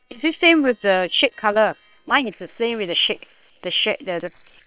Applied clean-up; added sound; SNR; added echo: neural separator model SepFormer WHAM!.